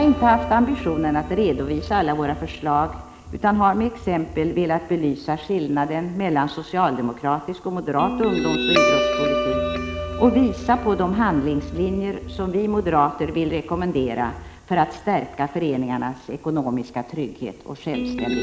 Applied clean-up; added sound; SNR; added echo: none; Guitar; 7 dB; none.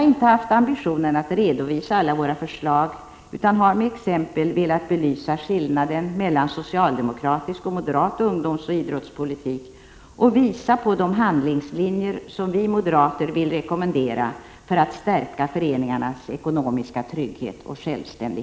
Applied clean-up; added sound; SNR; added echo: none; none; none; none.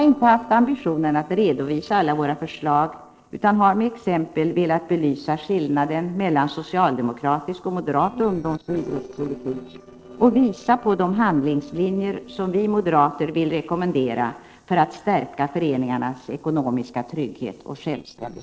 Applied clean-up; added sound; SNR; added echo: neural separator model SepFormer DNS4.